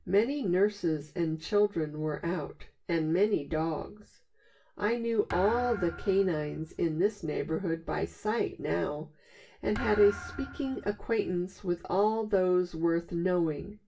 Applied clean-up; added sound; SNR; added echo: none; Thump, thud; 14 dB; reverberation time 0.2 s.